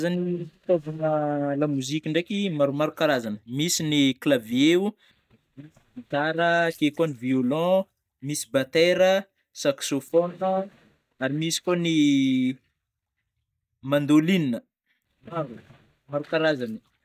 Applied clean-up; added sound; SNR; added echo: neural mask model DeepFilterNet 3.